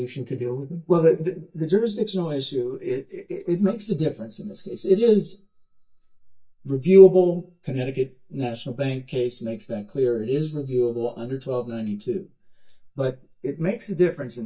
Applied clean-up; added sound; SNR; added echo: neural mask model DeepFilterNet 3.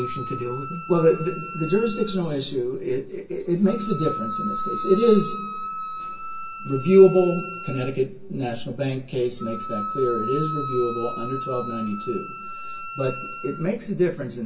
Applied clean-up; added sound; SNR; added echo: none; Wind instrument, woodwind instrument; 10 dB; reverberation time 0.2 s.